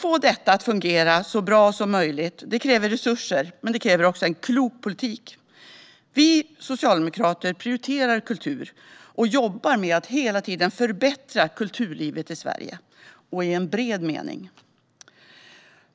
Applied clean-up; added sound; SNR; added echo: none; none; none; none.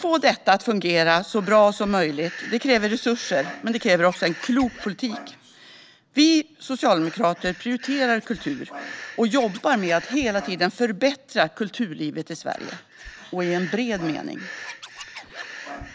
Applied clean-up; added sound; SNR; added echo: none; Scratching (performance technique) + Breathing; 17 dB; none.